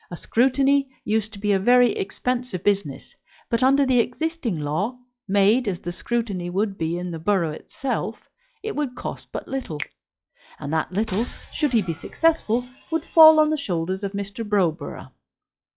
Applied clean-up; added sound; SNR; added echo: classical method log-MMSE.